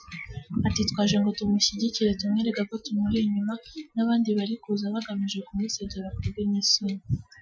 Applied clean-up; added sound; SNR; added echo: classical method Wiener filter.